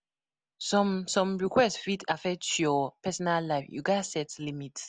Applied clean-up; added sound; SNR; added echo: none; none; none; none.